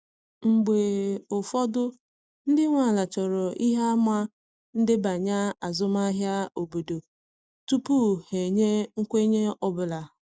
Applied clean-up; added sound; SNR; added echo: none; none; none; none.